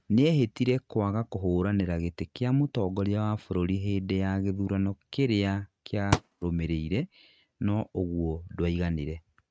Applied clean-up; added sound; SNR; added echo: neural mask model RNNoise.